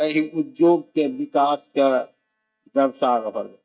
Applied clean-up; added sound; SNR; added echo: neural mask model DeepFilterNet 3.